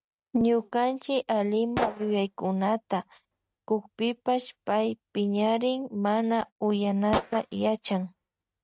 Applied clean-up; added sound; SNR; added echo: neural mask model RNNoise.